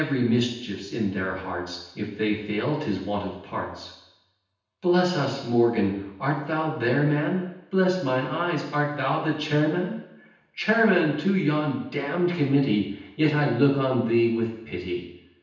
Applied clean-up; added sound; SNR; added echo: none; none; none; reverberation time 0.9 s.